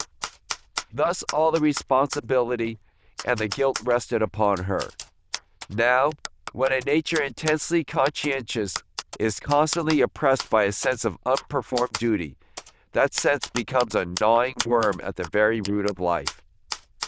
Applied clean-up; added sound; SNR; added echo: neural diffusion model UNIVERSE++.